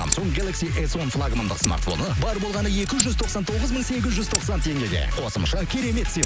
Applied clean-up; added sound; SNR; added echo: none; Scissors; 10 dB; none.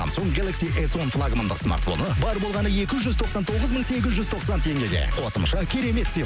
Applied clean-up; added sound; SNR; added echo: none; none; none; none.